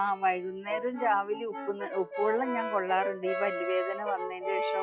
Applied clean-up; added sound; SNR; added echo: classical method log-MMSE.